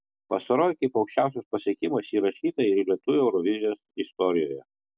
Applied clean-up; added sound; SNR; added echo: none; none; none; none.